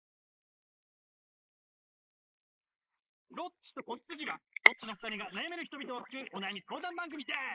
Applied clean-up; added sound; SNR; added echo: neural mask model Resemble Enhance denoiser.